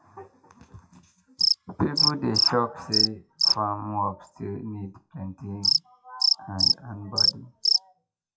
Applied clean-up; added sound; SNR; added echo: classical method WPE with log-MMSE.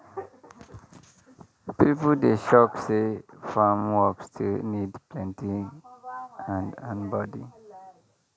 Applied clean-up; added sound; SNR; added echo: none; none; none; none.